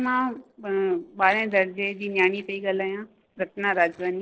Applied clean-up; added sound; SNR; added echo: neural separator model SepFormer DNS4.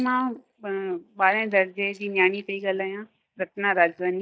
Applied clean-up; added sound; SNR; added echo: neural mask model DeepFilterNet 3.